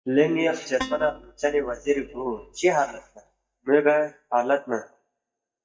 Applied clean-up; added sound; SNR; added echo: neural mask model DeepFilterNet 3.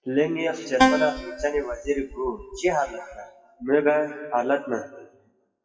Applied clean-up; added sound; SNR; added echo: classical method WPE with log-MMSE.